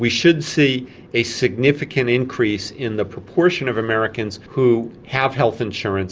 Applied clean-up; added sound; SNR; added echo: none; none; none; none.